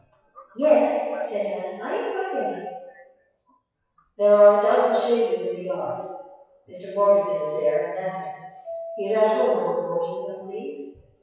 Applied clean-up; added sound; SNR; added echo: classical method WPE with log-MMSE.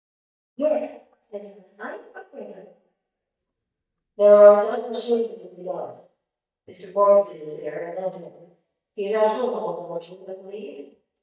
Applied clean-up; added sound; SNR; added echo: neural mask model DeepFilterNet 3.